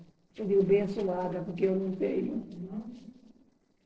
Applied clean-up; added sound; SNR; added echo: neural separator model SepFormer DNS4.